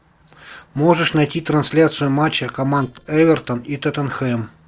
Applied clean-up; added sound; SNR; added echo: neural separator model SepFormer DNS4.